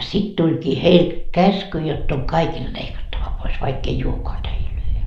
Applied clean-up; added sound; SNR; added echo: neural mask model Resemble Enhance denoiser.